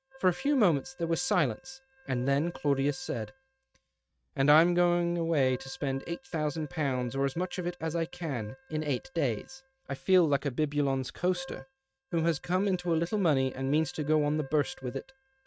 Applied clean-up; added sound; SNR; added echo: neural mask model RNNoise.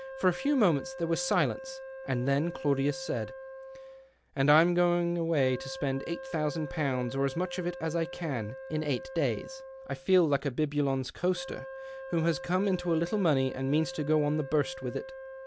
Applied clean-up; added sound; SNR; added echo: none; Wind instrument, woodwind instrument; 13 dB; none.